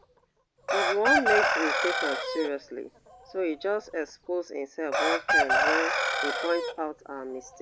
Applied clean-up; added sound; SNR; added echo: none; Chicken, rooster; -3 dB; none.